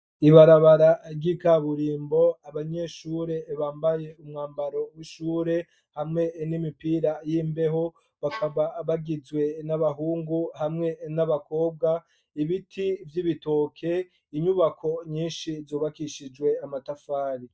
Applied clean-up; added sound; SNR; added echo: neural mask model DeepFilterNet 3.